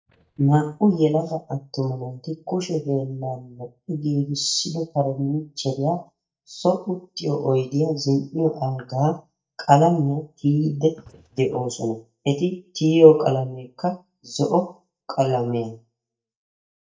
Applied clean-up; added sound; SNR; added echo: neural mask model DeepFilterNet 3.